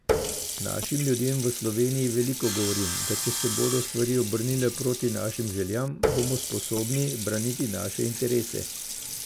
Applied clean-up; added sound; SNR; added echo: none; Water tap, faucet + Sawing; 4 dB; none.